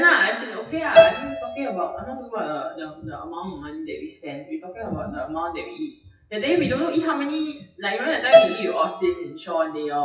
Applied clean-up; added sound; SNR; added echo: classical method WPE with log-MMSE.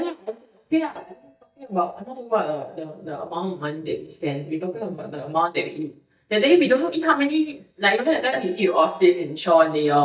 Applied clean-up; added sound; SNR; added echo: neural mask model DeepFilterNet 3.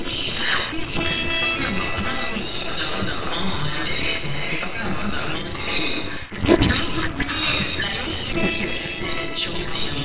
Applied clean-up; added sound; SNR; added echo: neural separator model SepFormer WHAMR!.